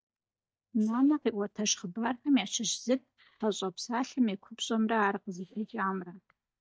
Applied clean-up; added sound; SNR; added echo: neural mask model DeepFilterNet 3.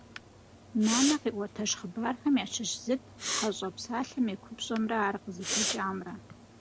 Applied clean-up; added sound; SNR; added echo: none; Respiratory sounds; 7 dB; none.